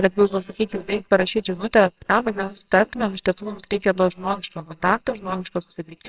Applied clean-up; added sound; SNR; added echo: neural separator model SepFormer WHAMR!.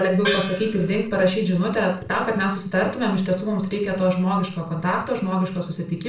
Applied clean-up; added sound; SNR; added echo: none; Gong; 7 dB; reverberation time 0.3 s.